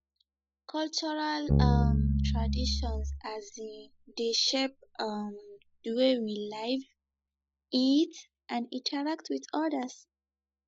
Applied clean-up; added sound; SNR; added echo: classical method Wiener filter.